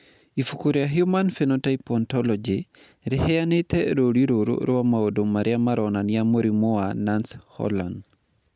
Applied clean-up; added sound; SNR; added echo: none; none; none; none.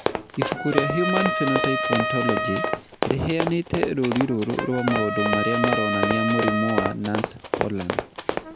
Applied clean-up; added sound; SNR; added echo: none; Run + Trumpet; 0 dB; none.